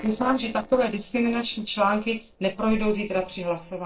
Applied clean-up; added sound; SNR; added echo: neural separator model SepFormer DNS4.